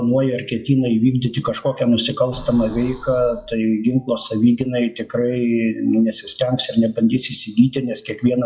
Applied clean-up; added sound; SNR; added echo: classical method WPE with log-MMSE.